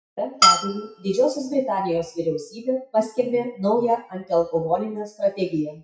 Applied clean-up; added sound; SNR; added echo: classical method WPE with log-MMSE.